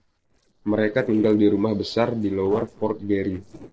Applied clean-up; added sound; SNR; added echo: neural separator model SepFormer DNS4.